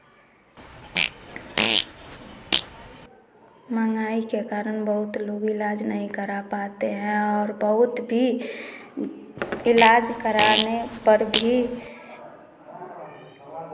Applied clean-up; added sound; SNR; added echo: none; Fart; 3 dB; none.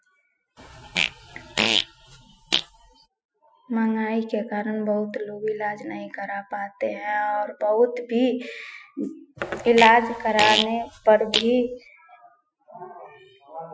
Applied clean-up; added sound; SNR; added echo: classical method Wiener filter.